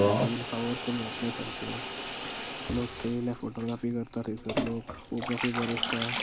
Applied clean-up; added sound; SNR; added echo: none; Bathtub (filling or washing) / Water tap, faucet; -2 dB; none.